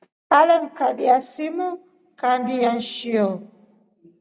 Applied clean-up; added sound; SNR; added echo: none; none; none; none.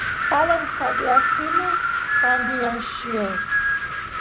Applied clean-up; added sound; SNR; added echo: none; Wind; -4 dB; none.